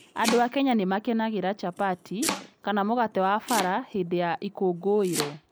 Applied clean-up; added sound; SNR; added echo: none; Domestic sounds, home sounds; 11 dB; none.